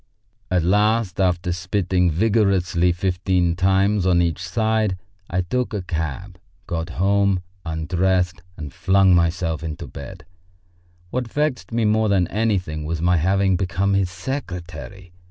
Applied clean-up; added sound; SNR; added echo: none; none; none; none.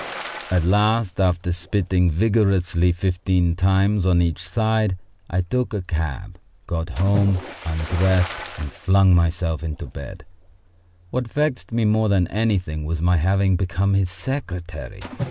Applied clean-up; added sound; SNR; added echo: none; Splash, splatter; 18 dB; none.